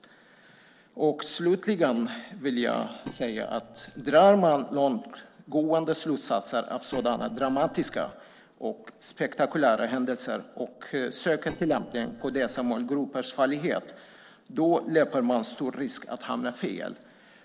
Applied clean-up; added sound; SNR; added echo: neural separator model SepFormer DNS4.